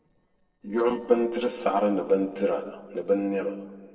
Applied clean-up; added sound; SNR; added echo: neural separator model SepFormer DNS4.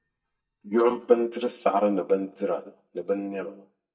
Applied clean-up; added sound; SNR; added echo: neural mask model DeepFilterNet 3.